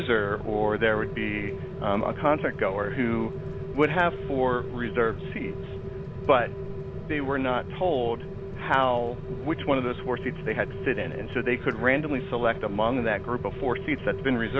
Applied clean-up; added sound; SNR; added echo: none; Rain; 7 dB; none.